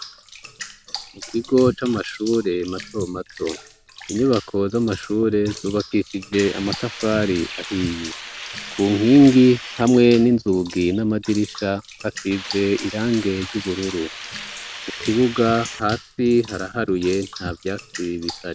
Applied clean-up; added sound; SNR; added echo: none; Hiss + Bathtub (filling or washing) / Water; 15 dB; none.